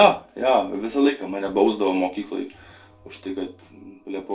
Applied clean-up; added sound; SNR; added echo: none; none; none; reverberation time 0.2 s.